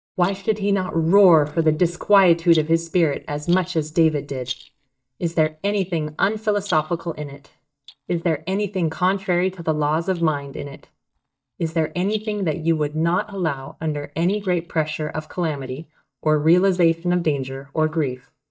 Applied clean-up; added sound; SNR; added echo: neural mask model DeepFilterNet 3.